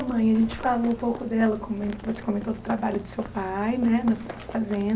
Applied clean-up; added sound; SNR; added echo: none; Run; 18 dB; none.